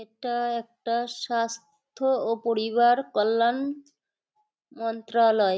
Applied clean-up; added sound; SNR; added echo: none; none; none; none.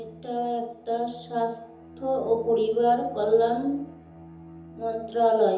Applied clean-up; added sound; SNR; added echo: none; Bowed string instrument; 19 dB; reverberation time 0.8 s.